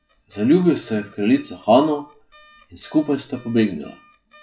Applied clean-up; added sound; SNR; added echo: classical method WPE with log-MMSE.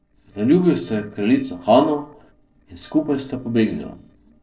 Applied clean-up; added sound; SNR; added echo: neural separator model SepFormer DNS4.